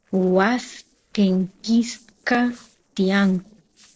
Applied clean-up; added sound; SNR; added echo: neural separator model SepFormer DNS4.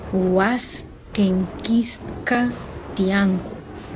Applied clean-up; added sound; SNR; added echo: none; Fire; 12 dB; none.